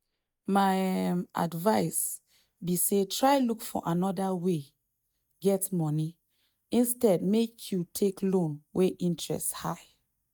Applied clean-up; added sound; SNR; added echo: neural mask model DeepFilterNet 3.